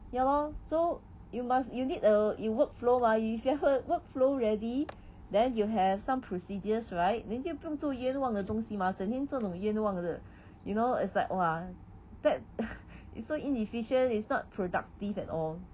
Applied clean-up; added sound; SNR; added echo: none; none; none; none.